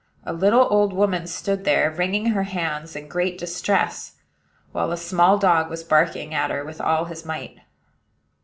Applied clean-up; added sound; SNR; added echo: none; none; none; none.